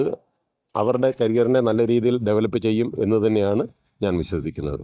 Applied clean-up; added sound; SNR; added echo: neural mask model DeepFilterNet 3.